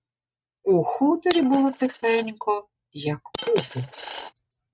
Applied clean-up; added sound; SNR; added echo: neural mask model RNNoise.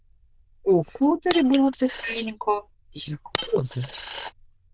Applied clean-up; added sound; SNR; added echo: neural diffusion model UNIVERSE++.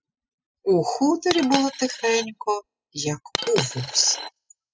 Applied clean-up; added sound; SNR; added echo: classical method spectral subtraction.